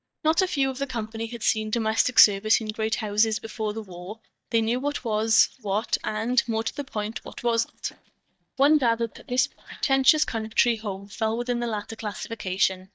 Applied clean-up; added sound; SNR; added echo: neural mask model DeepFilterNet 3.